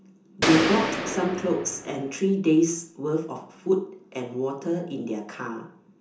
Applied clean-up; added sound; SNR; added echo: none; Gunshot, gunfire; 1 dB; reverberation time 0.6 s.